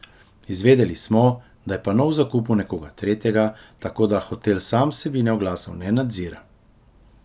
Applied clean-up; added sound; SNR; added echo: none; none; none; none.